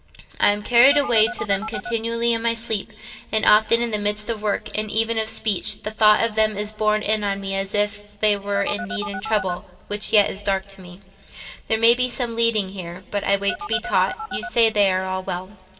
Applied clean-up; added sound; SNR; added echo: none; Telephone; 9 dB; reverberation time 2.8 s.